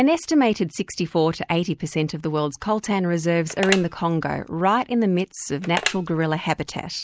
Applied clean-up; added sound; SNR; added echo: none; Telephone; 10 dB; none.